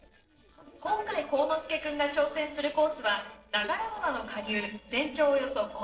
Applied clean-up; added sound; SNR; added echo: neural separator model SepFormer DNS4.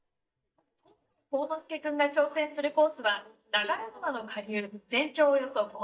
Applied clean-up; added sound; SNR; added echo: neural mask model DeepFilterNet 3.